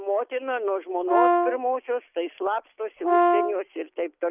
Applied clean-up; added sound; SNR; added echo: none; Brass instrument; -4 dB; none.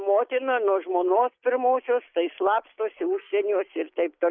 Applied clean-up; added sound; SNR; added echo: neural mask model Resemble Enhance denoiser.